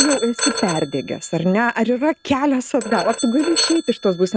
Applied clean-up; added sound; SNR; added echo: neural mask model RNNoise.